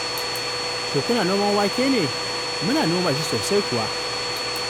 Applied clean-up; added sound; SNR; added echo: none; Domestic sounds, home sounds; 1 dB; none.